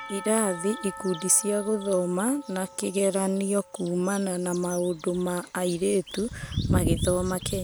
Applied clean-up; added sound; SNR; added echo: none; Church bell / Percussion; 19 dB; none.